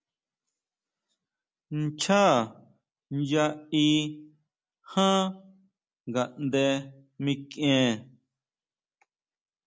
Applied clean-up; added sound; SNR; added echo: none; none; none; none.